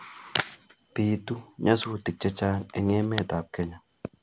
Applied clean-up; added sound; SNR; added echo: none; none; none; none.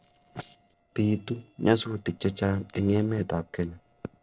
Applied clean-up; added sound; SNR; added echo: neural separator model SepFormer DNS4.